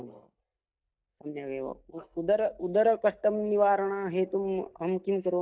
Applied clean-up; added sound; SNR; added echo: neural mask model DeepFilterNet 3.